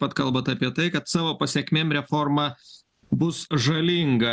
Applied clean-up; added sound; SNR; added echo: none; none; none; none.